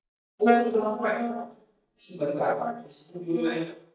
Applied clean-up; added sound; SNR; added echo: neural mask model DeepFilterNet 3.